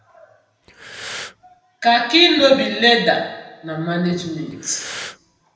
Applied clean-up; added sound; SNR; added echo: none; Breathing; 15 dB; reverberation time 0.8 s.